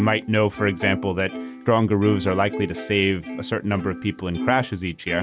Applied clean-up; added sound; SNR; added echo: none; Plucked string instrument; 11 dB; none.